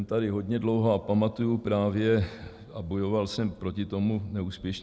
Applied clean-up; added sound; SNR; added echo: none; none; none; none.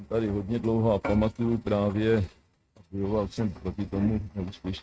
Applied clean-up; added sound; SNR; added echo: neural mask model RNNoise.